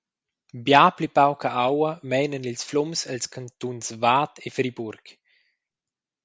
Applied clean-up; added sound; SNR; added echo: none; none; none; none.